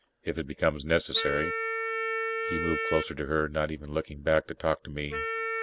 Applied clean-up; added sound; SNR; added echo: none; Wind instrument, woodwind instrument; 4 dB; none.